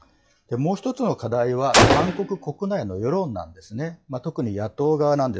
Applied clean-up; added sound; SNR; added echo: classical method log-MMSE.